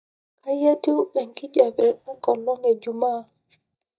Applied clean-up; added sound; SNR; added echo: neural mask model DeepFilterNet 3.